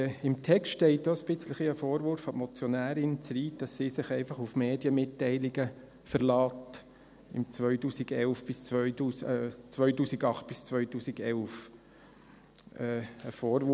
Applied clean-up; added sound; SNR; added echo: none; none; none; none.